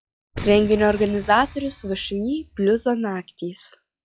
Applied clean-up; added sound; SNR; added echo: classical method log-MMSE.